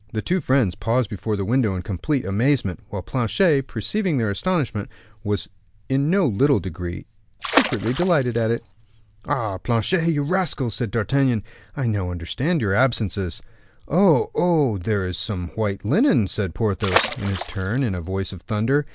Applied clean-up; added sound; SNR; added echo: none; Water / Splash, splatter; 4 dB; none.